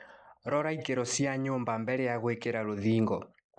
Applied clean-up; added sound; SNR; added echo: neural mask model Resemble Enhance denoiser.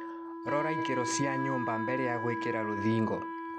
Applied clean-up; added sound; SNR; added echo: none; Wind instrument, woodwind instrument; 1 dB; none.